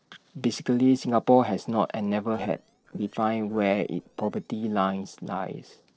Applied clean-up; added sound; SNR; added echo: neural separator model SepFormer DNS4.